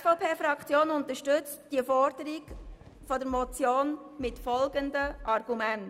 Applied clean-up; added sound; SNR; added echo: none; Fireworks; 18 dB; none.